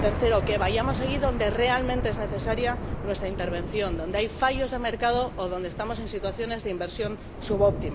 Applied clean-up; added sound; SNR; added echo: none; Thunder / Rain; 4 dB; none.